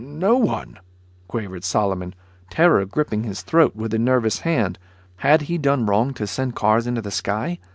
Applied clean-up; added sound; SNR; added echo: none; none; none; none.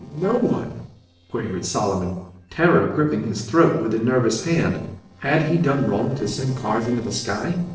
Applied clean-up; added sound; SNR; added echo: neural separator model SepFormer DNS4.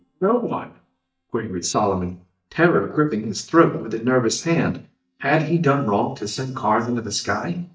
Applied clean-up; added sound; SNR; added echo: neural mask model DeepFilterNet 3.